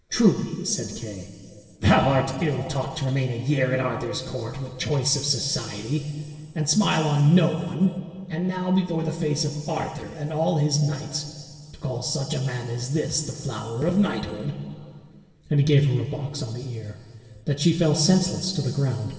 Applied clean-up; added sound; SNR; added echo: none; none; none; reverberation time 2.5 s.